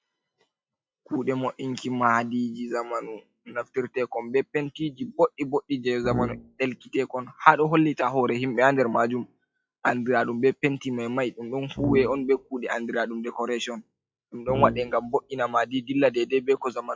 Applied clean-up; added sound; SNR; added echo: classical method log-MMSE.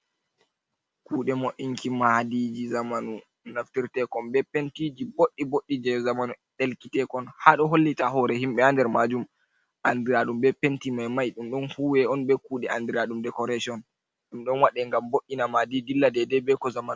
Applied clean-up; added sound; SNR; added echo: none; none; none; none.